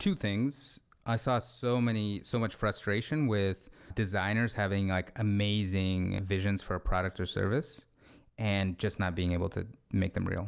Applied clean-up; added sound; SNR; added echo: none; none; none; none.